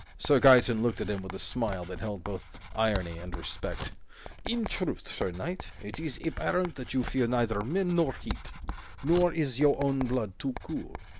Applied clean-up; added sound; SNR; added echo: none; Writing; 11 dB; none.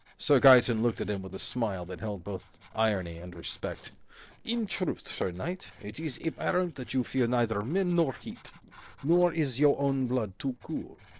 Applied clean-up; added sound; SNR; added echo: neural separator model SepFormer DNS4.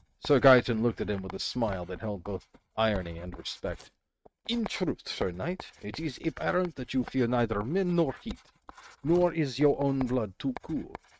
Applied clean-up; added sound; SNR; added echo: neural mask model RNNoise.